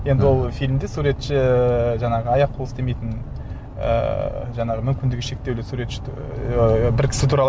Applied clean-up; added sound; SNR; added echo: none; none; none; none.